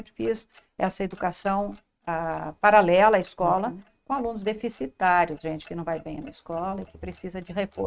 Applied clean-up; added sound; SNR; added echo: neural mask model RNNoise.